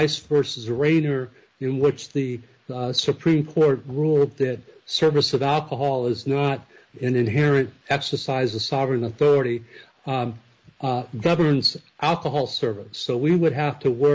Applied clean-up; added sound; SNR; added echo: none; none; none; none.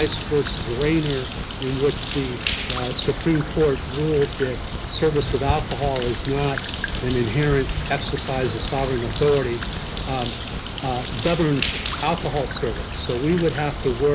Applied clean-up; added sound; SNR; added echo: none; Bird; 4 dB; none.